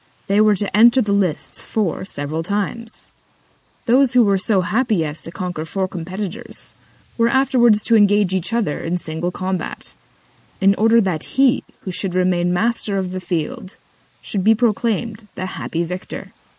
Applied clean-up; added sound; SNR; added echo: neural mask model Resemble Enhance denoiser.